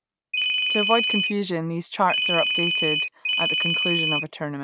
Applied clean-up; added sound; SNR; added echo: none; Ringtone; -4 dB; none.